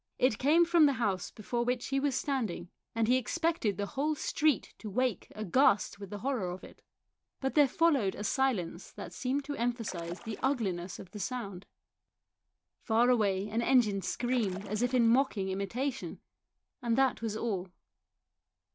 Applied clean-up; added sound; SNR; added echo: none; Splash, splatter; 19 dB; none.